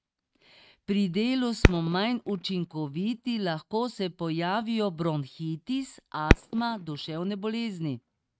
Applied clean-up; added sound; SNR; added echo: neural mask model RNNoise.